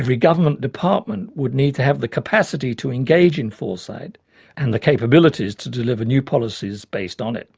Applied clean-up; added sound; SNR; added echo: none; none; none; none.